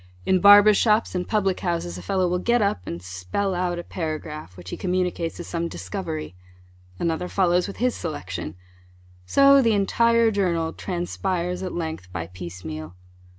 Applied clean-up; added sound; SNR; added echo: none; none; none; none.